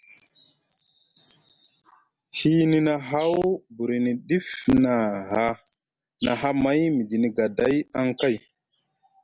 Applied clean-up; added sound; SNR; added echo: none; none; none; none.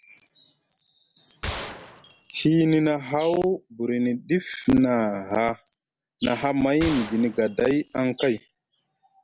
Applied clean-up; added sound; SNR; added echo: none; Gunshot, gunfire; 13 dB; none.